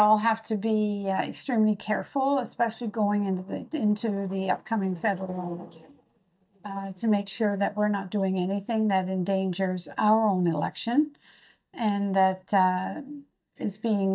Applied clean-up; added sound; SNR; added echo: neural mask model DeepFilterNet 3.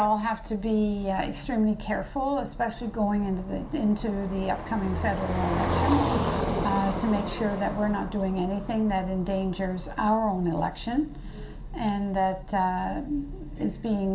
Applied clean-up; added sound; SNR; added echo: none; Car passing by; 7 dB; reverberation time 0.4 s.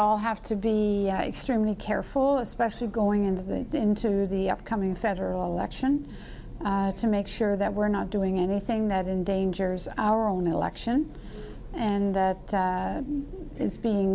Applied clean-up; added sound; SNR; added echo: none; none; none; none.